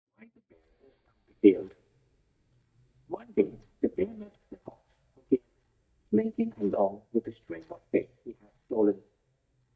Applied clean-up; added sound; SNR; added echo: neural mask model DeepFilterNet 3.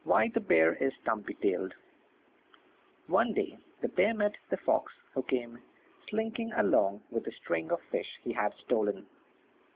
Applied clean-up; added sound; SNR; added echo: none; none; none; none.